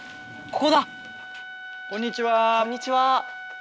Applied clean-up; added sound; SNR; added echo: none; Wind instrument, woodwind instrument; 14 dB; none.